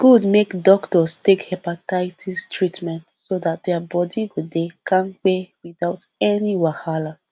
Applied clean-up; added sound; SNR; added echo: none; none; none; none.